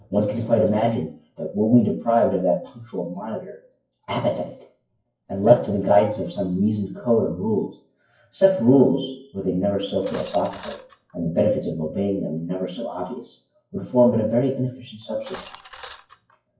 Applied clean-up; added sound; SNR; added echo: classical method WPE with log-MMSE.